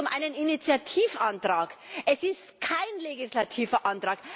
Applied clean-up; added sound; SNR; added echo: none; none; none; none.